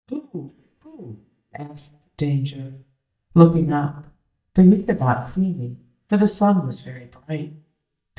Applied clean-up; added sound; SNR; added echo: neural mask model DeepFilterNet 3.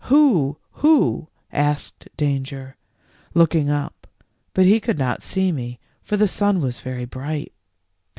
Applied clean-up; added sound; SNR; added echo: none; none; none; none.